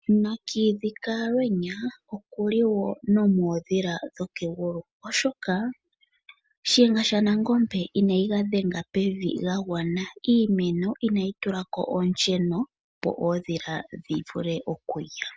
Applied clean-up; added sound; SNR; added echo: none; none; none; none.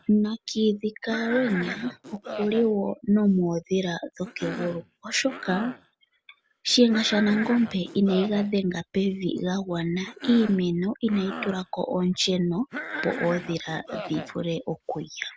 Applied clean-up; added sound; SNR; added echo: none; Cough; 13 dB; none.